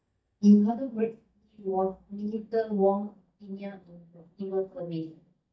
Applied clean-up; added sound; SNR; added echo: neural mask model DeepFilterNet 3.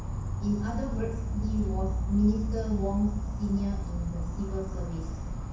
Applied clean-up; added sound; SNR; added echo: none; Insect; 0 dB; reverberation time 0.6 s.